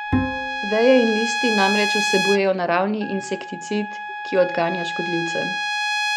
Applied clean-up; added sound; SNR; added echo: none; Trumpet + Bowed string instrument; 3 dB; none.